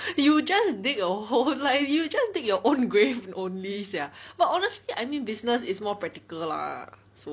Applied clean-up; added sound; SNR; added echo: none; none; none; none.